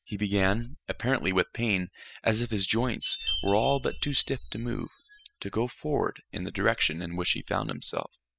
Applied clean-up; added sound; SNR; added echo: classical method spectral subtraction.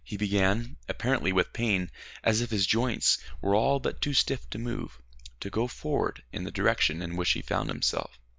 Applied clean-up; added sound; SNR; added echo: none; none; none; none.